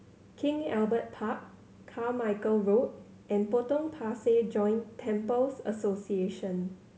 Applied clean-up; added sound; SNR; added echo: none; none; none; none.